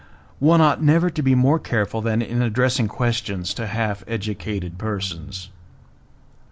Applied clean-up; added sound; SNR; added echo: none; none; none; none.